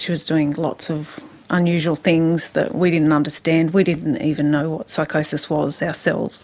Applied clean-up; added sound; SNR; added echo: none; none; none; none.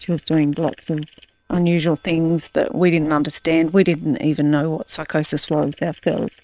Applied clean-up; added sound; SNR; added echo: neural separator model SepFormer WHAM!.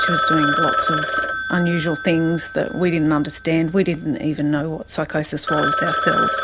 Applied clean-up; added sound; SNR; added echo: none; Telephone; 2 dB; none.